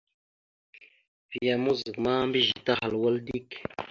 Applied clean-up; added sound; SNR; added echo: none; none; none; none.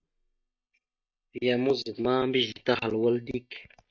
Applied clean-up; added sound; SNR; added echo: neural mask model DeepFilterNet 3.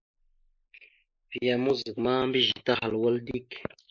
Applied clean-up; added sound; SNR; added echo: neural mask model Resemble Enhance denoiser.